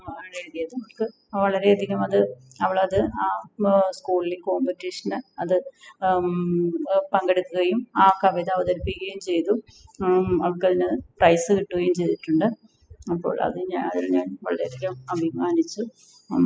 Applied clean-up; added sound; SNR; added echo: classical method spectral subtraction.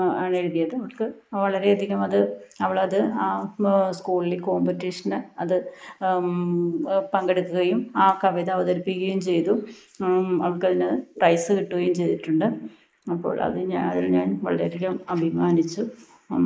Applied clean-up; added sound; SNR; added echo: neural mask model Resemble Enhance denoiser.